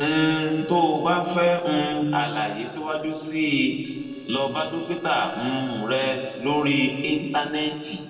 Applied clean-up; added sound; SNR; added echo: neural separator model SepFormer DNS4.